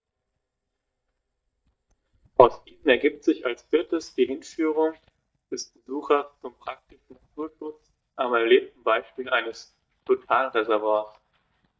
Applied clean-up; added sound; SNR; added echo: neural mask model DeepFilterNet 3.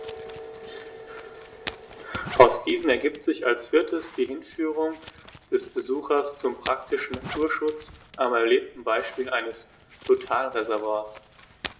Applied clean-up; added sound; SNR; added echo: none; Zipper (clothing); 16 dB; reverberation time 0.5 s.